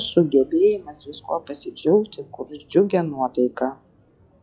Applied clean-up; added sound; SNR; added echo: classical method log-MMSE.